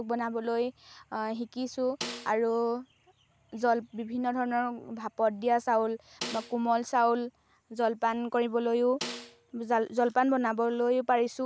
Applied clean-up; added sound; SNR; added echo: none; Snare drum; 13 dB; none.